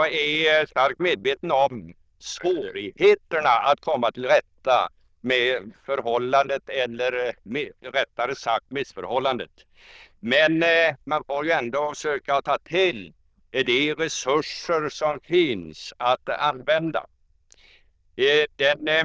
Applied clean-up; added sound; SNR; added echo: neural diffusion model UNIVERSE++.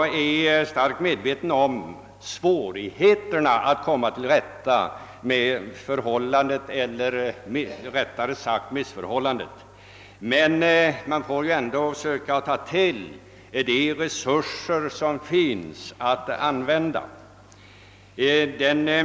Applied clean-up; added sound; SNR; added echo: none; none; none; none.